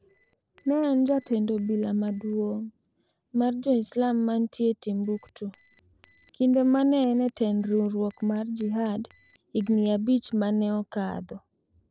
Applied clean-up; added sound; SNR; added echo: neural separator model SepFormer DNS4.